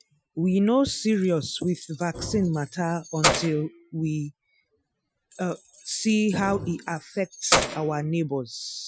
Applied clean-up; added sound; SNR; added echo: classical method Wiener filter.